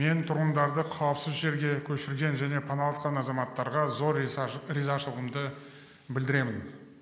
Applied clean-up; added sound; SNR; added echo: none; none; none; none.